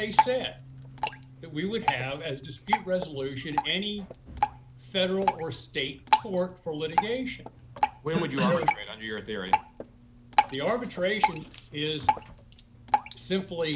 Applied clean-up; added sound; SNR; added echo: none; Drip; 0 dB; none.